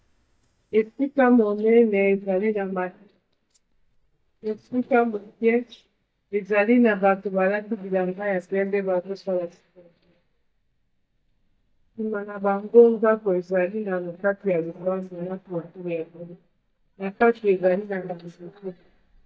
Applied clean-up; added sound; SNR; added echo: neural mask model DeepFilterNet 3.